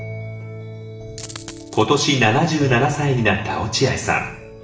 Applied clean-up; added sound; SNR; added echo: none; Coin (dropping); 17 dB; reverberation time 0.7 s.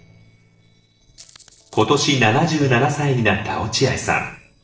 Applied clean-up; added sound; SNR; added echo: neural separator model SepFormer DNS4.